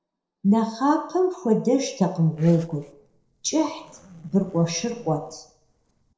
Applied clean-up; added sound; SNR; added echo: neural separator model SepFormer DNS4.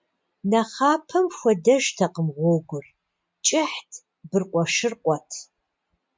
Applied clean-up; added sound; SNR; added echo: none; none; none; none.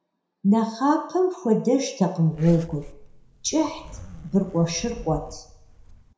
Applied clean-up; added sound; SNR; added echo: none; Zipper (clothing); 17 dB; reverberation time 0.6 s.